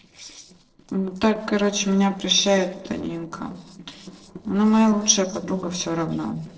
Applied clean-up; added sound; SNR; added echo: neural separator model SepFormer DNS4.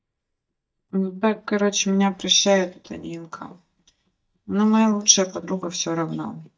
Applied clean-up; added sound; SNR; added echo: neural mask model DeepFilterNet 3.